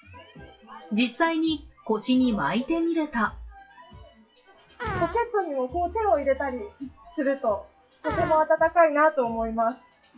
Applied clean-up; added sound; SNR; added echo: classical method WPE with log-MMSE.